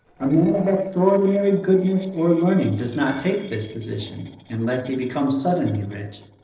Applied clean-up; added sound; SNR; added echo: neural separator model SepFormer DNS4.